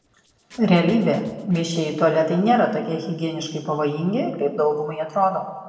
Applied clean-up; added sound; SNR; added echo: neural separator model SepFormer DNS4.